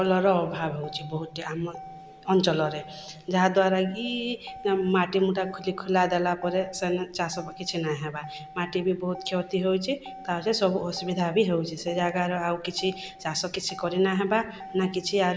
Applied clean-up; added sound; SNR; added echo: none; Motor vehicle (road); 19 dB; none.